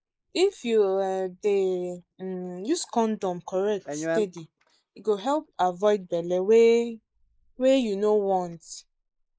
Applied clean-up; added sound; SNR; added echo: neural mask model Resemble Enhance denoiser.